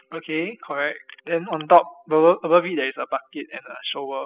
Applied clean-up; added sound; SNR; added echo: classical method spectral subtraction.